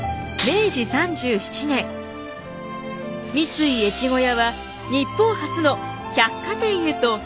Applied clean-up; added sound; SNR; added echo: none; Clapping; 8 dB; none.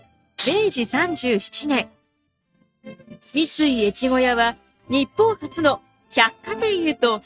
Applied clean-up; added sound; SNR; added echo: neural mask model RNNoise.